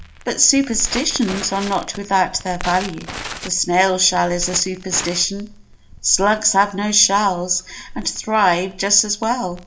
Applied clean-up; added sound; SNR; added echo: none; Crackle; 14 dB; reverberation time 0.4 s.